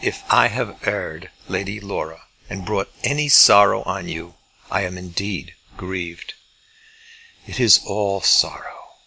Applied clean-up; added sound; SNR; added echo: none; none; none; none.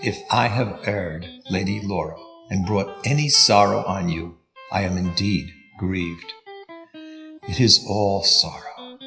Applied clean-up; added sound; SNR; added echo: classical method WPE with log-MMSE.